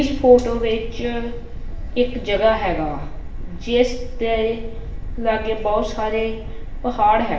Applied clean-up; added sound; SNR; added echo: none; Thunderstorm; 7 dB; reverberation time 0.7 s.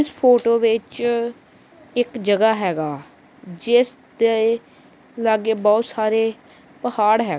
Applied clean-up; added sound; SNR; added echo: none; none; none; none.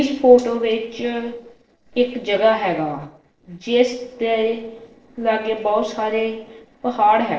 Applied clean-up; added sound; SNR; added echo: neural separator model SepFormer DNS4.